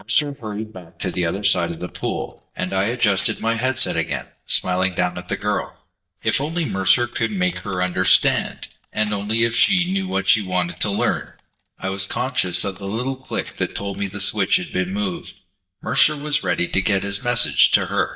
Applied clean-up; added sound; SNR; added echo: neural mask model DeepFilterNet 3.